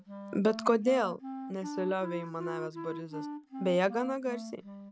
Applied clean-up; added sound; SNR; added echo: none; Wind instrument, woodwind instrument; 9 dB; none.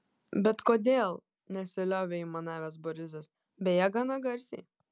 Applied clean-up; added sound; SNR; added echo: none; none; none; none.